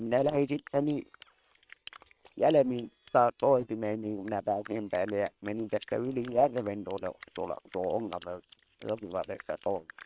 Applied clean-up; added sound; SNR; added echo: neural separator model SepFormer WHAM!.